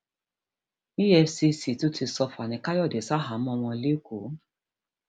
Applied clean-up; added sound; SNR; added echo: none; none; none; none.